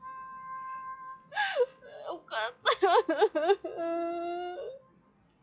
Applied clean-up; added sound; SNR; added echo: classical method log-MMSE.